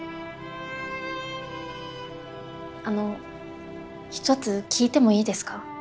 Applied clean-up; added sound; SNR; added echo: none; none; none; none.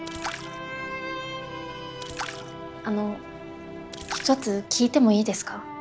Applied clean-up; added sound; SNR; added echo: none; Splash, splatter; 15 dB; none.